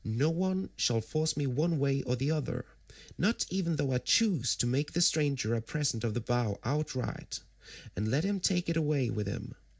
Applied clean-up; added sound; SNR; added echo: none; none; none; none.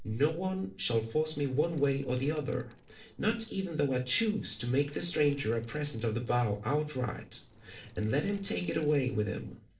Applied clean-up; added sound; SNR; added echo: neural separator model SepFormer DNS4.